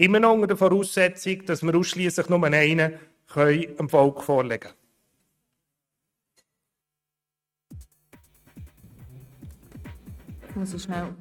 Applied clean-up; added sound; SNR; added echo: neural mask model RNNoise.